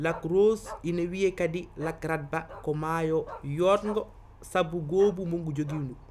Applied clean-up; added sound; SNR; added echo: none; Bark; 19 dB; none.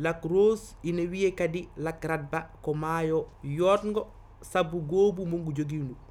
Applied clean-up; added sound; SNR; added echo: none; none; none; none.